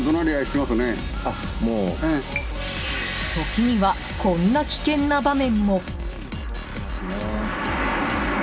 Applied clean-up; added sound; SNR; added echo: none; none; none; reverberation time 1.7 s.